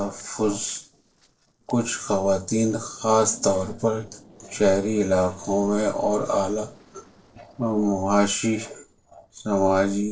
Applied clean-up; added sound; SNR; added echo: neural separator model SepFormer DNS4.